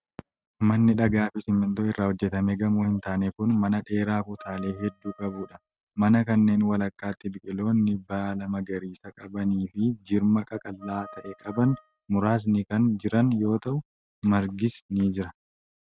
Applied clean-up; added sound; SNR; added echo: neural mask model RNNoise.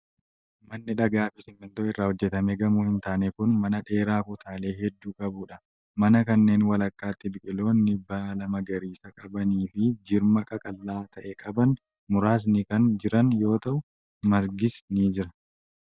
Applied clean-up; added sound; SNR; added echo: neural mask model DeepFilterNet 3.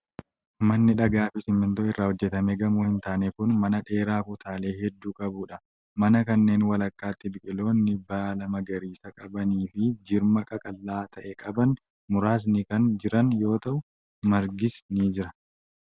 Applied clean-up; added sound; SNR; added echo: none; none; none; none.